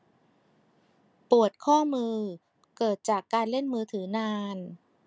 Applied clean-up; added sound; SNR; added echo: none; none; none; none.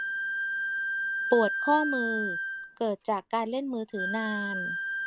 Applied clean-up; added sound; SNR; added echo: none; Wind instrument, woodwind instrument; 2 dB; none.